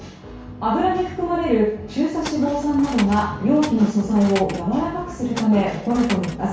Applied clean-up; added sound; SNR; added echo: none; Tools; 14 dB; reverberation time 0.6 s.